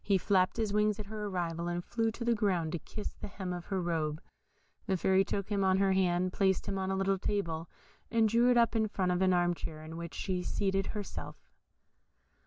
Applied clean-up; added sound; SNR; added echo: none; none; none; none.